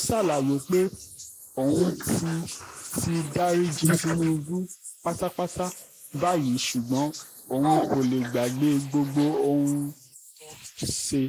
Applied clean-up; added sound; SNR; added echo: neural mask model Resemble Enhance denoiser.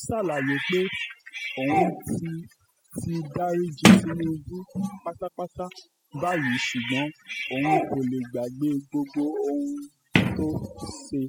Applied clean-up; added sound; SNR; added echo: classical method spectral subtraction.